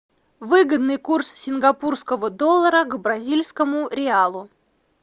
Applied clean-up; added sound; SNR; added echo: none; none; none; none.